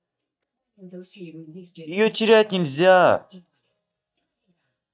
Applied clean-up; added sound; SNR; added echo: neural mask model DeepFilterNet 3.